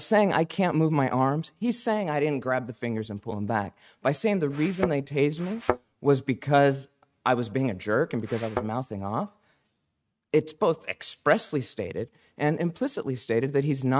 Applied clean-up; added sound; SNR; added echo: neural mask model RNNoise.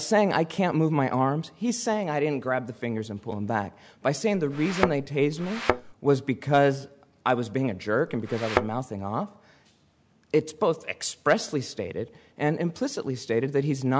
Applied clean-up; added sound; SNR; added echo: none; Thump, thud; 4 dB; none.